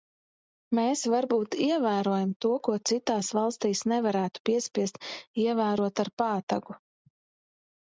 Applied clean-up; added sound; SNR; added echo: none; none; none; none.